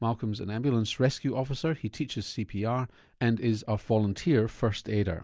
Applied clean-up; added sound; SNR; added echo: none; none; none; none.